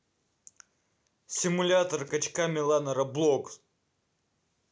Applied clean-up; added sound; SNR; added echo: none; none; none; none.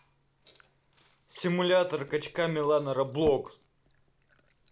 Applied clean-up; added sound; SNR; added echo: none; Fill (with liquid) / Glass; 20 dB; none.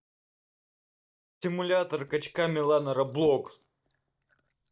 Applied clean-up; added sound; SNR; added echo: neural mask model DeepFilterNet 3.